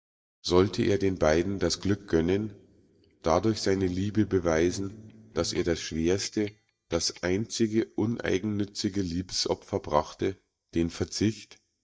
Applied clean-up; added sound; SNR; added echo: neural mask model DeepFilterNet 3.